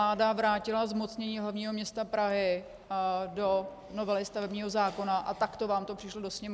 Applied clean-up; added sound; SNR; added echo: none; none; none; none.